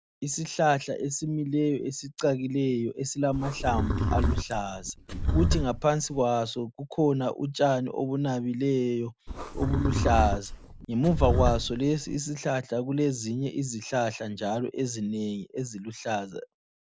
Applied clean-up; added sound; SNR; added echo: none; Livestock, farm animals, working animals; 0 dB; none.